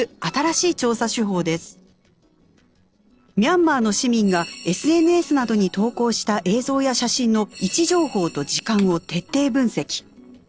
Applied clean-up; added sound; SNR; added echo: neural separator model SepFormer DNS4.